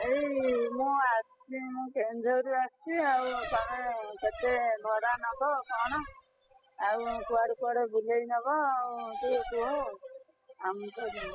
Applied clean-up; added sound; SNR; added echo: classical method spectral subtraction.